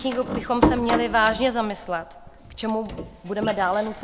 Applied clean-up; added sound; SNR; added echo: none; Door; 4 dB; none.